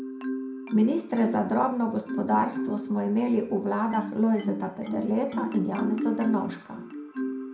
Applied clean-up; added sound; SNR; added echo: none; Marimba, xylophone; 7 dB; reverberation time 0.4 s.